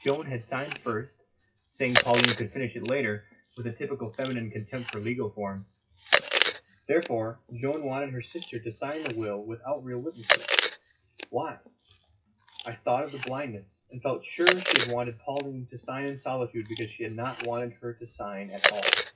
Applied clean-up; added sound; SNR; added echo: classical method WPE with log-MMSE.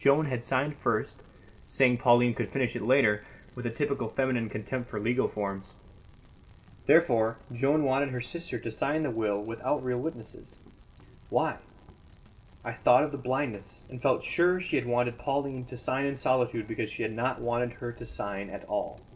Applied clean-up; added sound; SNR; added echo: none; none; none; none.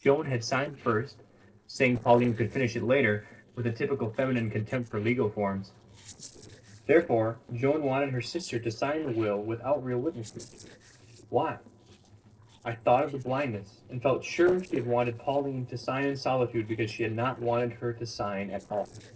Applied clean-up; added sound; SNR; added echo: neural separator model SepFormer DNS4.